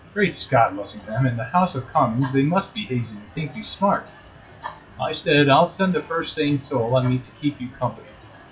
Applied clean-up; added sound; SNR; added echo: classical method WPE with log-MMSE.